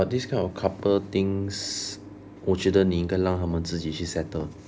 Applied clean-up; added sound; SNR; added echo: none; none; none; none.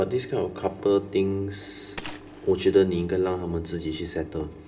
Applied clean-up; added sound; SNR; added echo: none; Gunshot, gunfire; 18 dB; reverberation time 0.8 s.